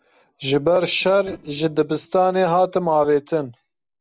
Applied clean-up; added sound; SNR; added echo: neural separator model SepFormer DNS4.